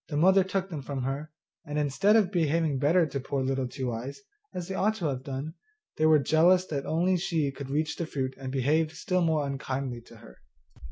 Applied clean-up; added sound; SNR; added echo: none; none; none; none.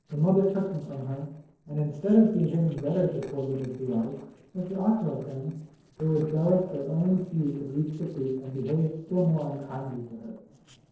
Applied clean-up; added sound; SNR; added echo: neural separator model SepFormer DNS4.